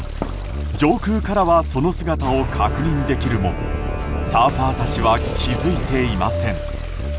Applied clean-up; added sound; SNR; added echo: none; Toilet flush / Water + Fireworks; 19 dB; none.